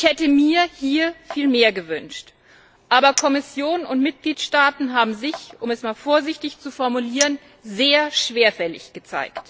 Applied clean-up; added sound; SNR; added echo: none; Chink, clink; 17 dB; none.